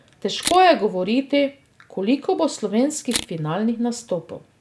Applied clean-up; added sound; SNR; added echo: none; Camera; 9 dB; none.